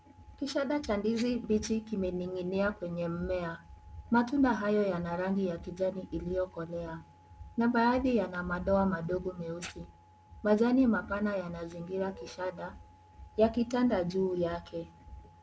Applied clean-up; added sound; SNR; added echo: none; none; none; none.